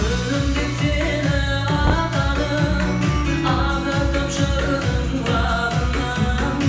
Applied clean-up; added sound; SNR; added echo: none; Knock; 14 dB; reverberation time 0.9 s.